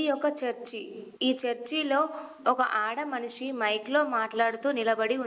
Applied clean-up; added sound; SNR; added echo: none; none; none; none.